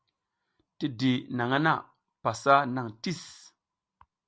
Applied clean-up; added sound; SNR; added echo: none; none; none; none.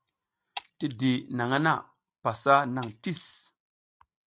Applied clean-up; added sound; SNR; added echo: neural mask model RNNoise.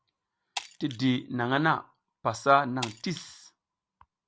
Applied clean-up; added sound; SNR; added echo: none; Shatter; 17 dB; none.